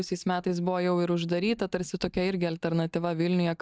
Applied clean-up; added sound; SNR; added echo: neural mask model DeepFilterNet 3.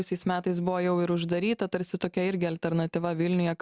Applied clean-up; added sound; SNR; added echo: none; none; none; none.